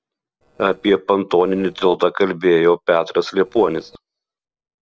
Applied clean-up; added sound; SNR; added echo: neural separator model SepFormer DNS4.